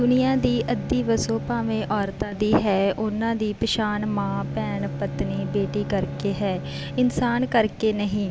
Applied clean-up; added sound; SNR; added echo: none; Bowed string instrument; 10 dB; none.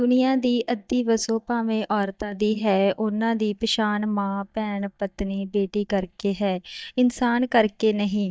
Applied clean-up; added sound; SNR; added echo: neural mask model DeepFilterNet 3.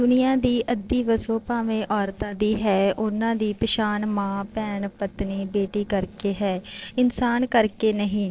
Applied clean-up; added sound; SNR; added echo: neural separator model SepFormer DNS4.